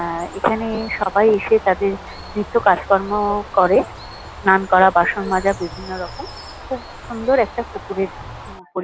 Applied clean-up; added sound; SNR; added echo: none; Bird; 16 dB; none.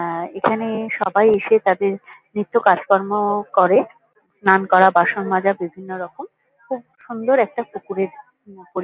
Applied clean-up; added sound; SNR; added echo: none; none; none; none.